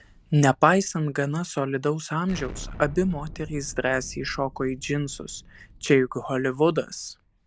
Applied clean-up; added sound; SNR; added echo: none; Explosion; 18 dB; none.